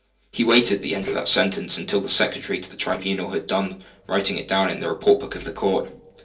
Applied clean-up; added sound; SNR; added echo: neural separator model SepFormer DNS4.